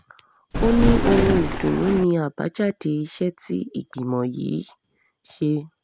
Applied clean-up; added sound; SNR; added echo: none; Thunder; -2 dB; none.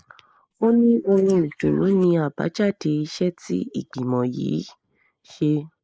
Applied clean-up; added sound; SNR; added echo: neural mask model Resemble Enhance denoiser.